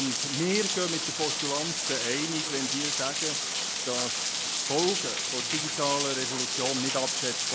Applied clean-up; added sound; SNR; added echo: none; Rain; -2 dB; none.